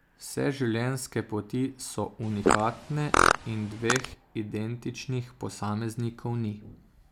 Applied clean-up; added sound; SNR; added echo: none; Fart; -5 dB; none.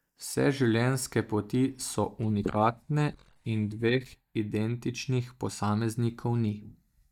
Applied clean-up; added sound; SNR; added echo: neural mask model DeepFilterNet 3.